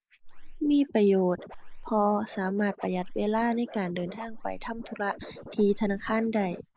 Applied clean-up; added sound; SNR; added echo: neural mask model Resemble Enhance denoiser.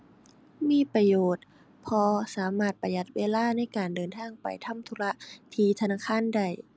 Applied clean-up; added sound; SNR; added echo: none; none; none; none.